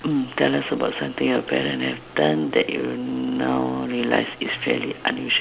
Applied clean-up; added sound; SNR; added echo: none; none; none; none.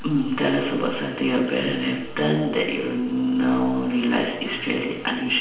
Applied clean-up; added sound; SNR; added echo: none; none; none; reverberation time 0.9 s.